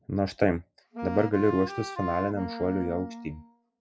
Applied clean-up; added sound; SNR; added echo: classical method log-MMSE.